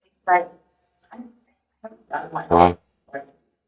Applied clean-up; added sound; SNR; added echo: neural mask model DeepFilterNet 3.